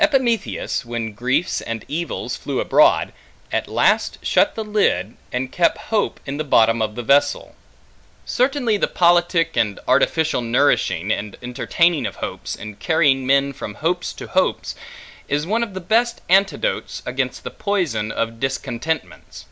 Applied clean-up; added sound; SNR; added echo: none; none; none; none.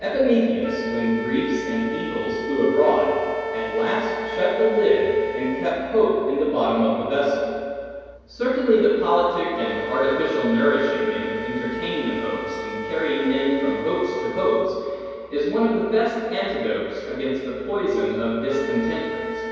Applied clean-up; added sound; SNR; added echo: none; Wind instrument, woodwind instrument; 10 dB; reverberation time 2.2 s.